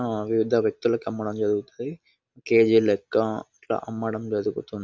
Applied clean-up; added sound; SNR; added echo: none; none; none; none.